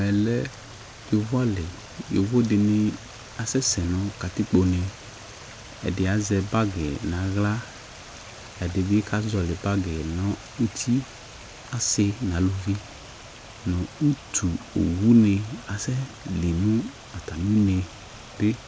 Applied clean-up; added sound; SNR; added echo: none; Stream; 19 dB; none.